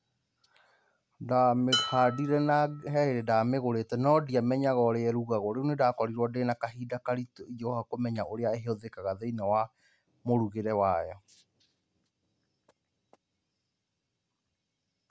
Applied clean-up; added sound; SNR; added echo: none; Dishes, pots, and pans; 8 dB; none.